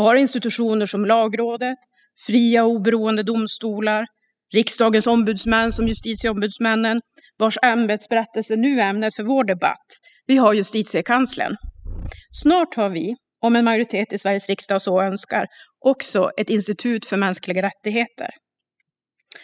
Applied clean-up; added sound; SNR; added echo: classical method spectral subtraction.